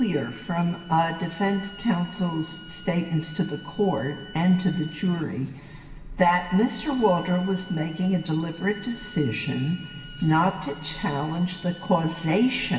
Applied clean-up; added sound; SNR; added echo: none; Bowed string instrument; 19 dB; reverberation time 1.8 s.